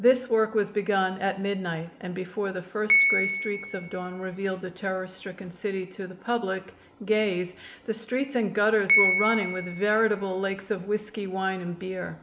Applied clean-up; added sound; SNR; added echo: none; Piano; 4 dB; none.